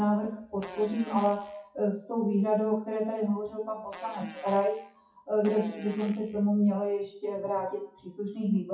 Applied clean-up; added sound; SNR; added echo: classical method WPE with log-MMSE.